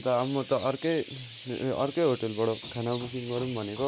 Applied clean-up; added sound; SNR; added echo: none; Chirp, tweet; 14 dB; none.